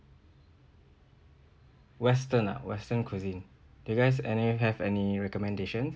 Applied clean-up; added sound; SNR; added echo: none; none; none; none.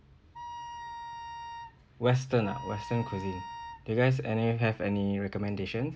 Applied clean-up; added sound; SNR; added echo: none; Wind instrument, woodwind instrument; 11 dB; none.